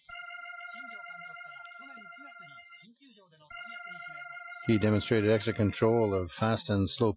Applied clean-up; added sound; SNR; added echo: classical method Wiener filter.